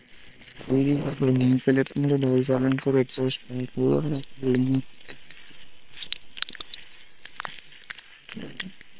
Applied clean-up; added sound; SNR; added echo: neural separator model SepFormer WHAM!.